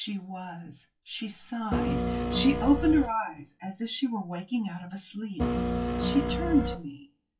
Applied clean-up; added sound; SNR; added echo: classical method WPE with log-MMSE.